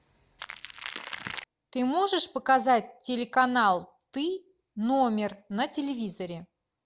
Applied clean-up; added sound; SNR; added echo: none; Crackle; 10 dB; none.